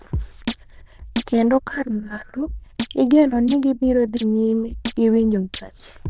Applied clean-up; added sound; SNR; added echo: neural diffusion model UNIVERSE++.